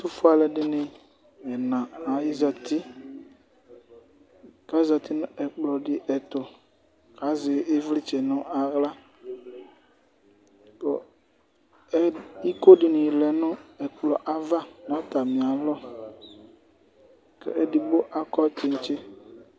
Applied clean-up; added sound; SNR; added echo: none; none; none; none.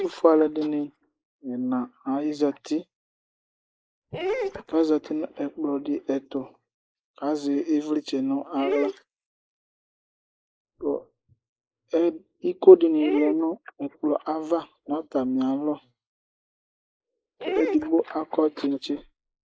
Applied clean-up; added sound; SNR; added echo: neural mask model Resemble Enhance denoiser.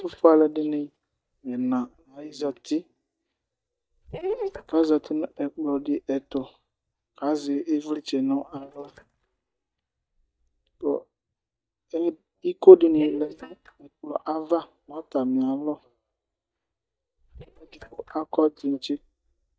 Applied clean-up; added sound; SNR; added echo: neural mask model DeepFilterNet 3.